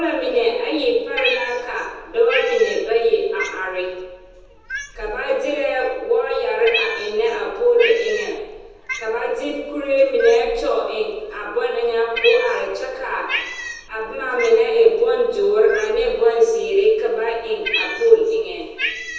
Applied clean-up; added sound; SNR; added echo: none; Cat; 11 dB; reverberation time 1.1 s.